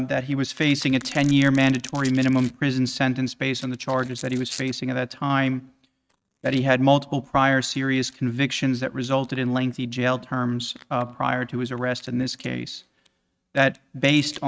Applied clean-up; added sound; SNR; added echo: neural mask model RNNoise.